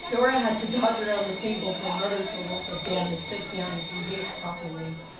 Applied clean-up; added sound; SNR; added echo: none; Bell; 7 dB; reverberation time 0.6 s.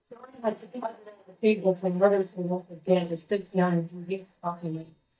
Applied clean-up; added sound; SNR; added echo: neural mask model DeepFilterNet 3.